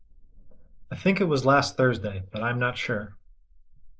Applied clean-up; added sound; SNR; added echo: neural mask model Resemble Enhance denoiser.